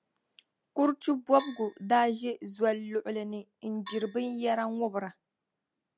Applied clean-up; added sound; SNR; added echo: none; Percussion; 17 dB; none.